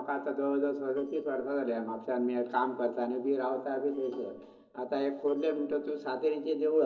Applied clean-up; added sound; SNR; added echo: neural separator model SepFormer DNS4.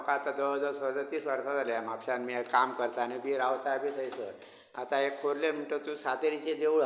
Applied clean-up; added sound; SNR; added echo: none; none; none; none.